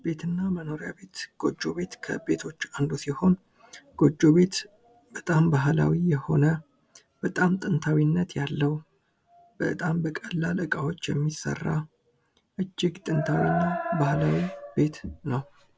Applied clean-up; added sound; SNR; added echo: none; none; none; none.